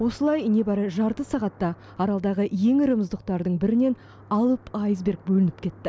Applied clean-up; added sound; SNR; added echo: none; none; none; none.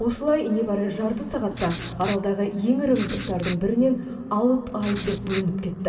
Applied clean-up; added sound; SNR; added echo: none; Writing; 8 dB; reverberation time 2.3 s.